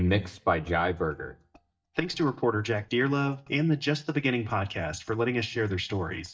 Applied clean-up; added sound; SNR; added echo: neural mask model DeepFilterNet 3.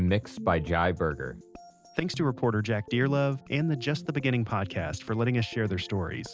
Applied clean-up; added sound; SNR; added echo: none; none; none; none.